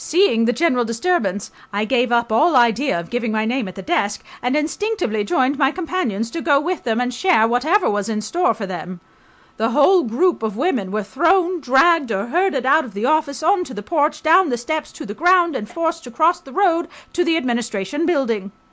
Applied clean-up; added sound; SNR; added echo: none; none; none; none.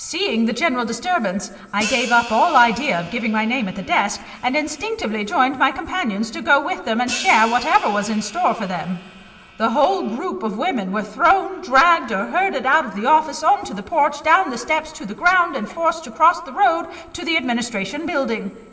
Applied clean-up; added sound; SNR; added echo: none; Hi-hat; 14 dB; reverberation time 2.4 s.